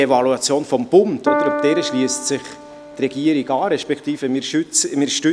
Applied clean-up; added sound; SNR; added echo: none; Piano; 7 dB; none.